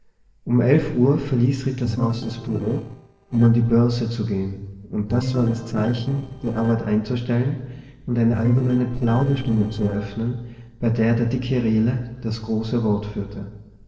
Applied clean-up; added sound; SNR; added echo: neural separator model SepFormer DNS4.